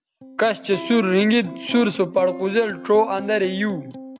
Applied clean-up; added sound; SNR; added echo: none; Electric guitar; 15 dB; none.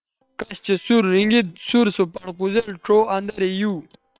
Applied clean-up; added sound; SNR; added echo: neural separator model SepFormer WHAM!.